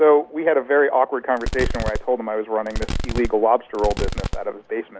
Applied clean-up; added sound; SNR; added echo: none; Fireworks; 5 dB; none.